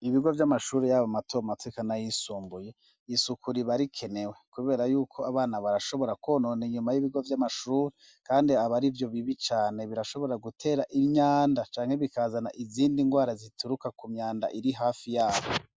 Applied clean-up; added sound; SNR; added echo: none; none; none; none.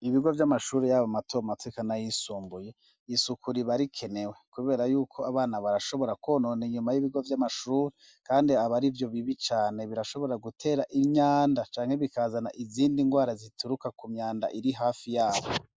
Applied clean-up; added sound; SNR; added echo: neural mask model Resemble Enhance denoiser.